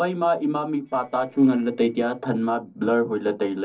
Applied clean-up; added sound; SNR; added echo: neural separator model SepFormer DNS4.